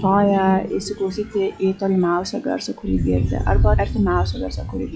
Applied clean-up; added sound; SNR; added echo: classical method log-MMSE.